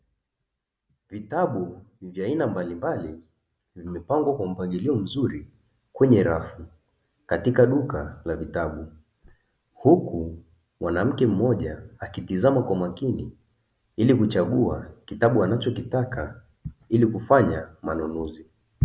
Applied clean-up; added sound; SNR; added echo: none; none; none; none.